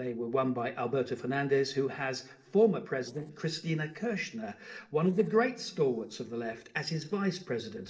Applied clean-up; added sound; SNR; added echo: neural separator model SepFormer DNS4.